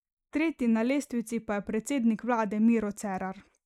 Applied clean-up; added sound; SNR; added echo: neural mask model Resemble Enhance denoiser.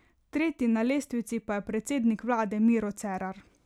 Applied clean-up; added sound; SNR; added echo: none; none; none; none.